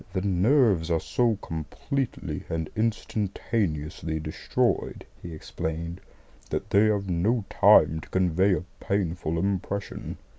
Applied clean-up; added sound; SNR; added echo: none; none; none; none.